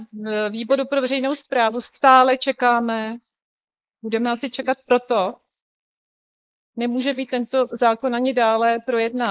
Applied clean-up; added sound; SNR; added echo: neural mask model Resemble Enhance denoiser.